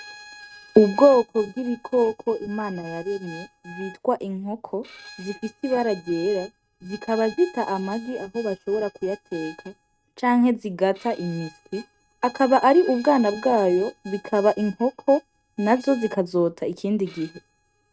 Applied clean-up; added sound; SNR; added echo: neural mask model RNNoise.